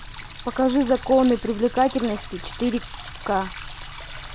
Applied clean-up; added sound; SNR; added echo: none; Water tap, faucet; 10 dB; none.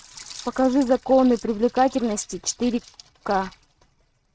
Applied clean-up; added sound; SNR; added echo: neural mask model RNNoise.